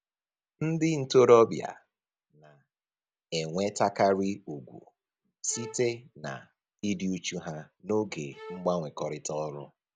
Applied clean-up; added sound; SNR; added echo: none; Bowed string instrument; 18 dB; none.